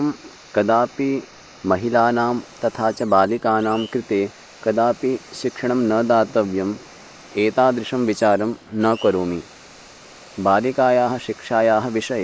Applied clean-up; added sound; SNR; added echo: neural mask model Resemble Enhance denoiser.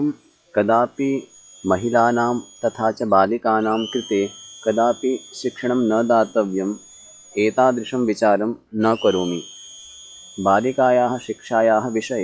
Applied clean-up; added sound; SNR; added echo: classical method log-MMSE.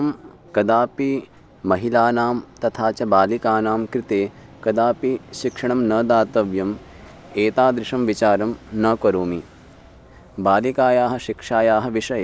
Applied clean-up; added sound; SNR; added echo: none; none; none; none.